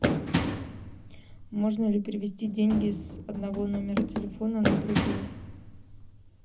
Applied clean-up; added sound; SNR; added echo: none; Run; 2 dB; reverberation time 0.4 s.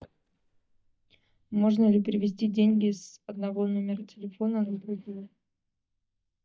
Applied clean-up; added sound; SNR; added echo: neural mask model DeepFilterNet 3.